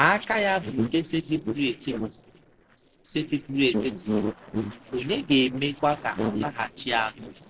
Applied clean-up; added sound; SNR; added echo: neural separator model SepFormer DNS4.